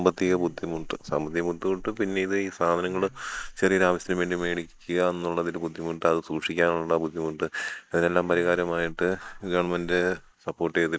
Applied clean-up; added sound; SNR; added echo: none; Buzz; 19 dB; none.